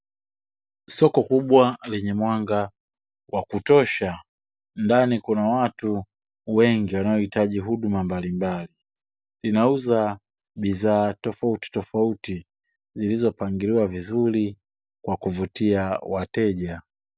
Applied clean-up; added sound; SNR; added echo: none; none; none; none.